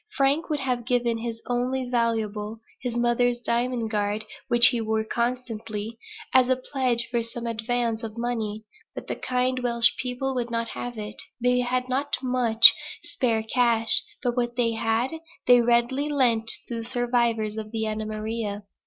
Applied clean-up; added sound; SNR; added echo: none; none; none; none.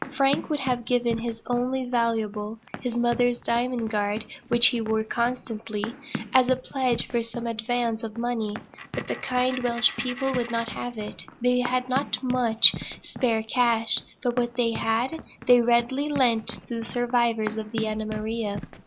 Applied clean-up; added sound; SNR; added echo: none; Coin (dropping) + Run; 13 dB; none.